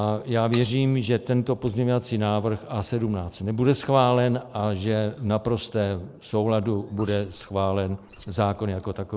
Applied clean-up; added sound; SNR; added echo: neural mask model Resemble Enhance denoiser.